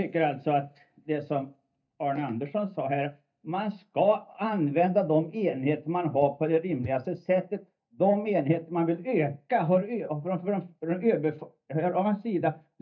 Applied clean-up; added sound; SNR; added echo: neural mask model DeepFilterNet 3.